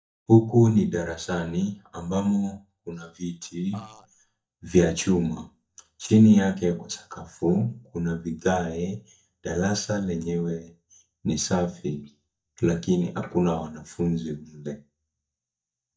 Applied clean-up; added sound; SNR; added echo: neural mask model DeepFilterNet 3.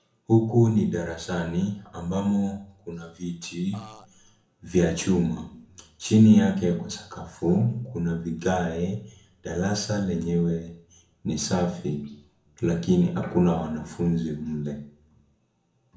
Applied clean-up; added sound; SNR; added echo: none; Burping, eructation; 19 dB; reverberation time 0.5 s.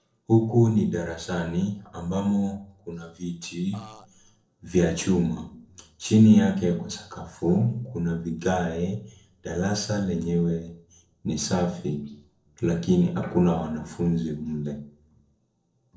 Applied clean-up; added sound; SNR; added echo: neural separator model SepFormer DNS4.